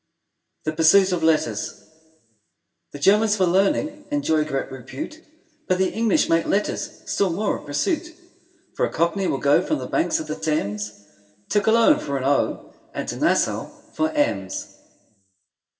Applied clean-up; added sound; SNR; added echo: none; Cowbell; 19 dB; reverberation time 1.0 s.